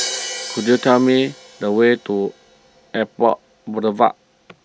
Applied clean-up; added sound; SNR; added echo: none; Crash cymbal; 14 dB; none.